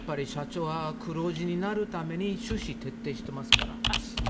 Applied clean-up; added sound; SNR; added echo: none; Computer keyboard; 0 dB; none.